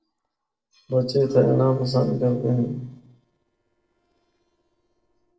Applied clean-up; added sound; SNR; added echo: neural separator model SepFormer DNS4.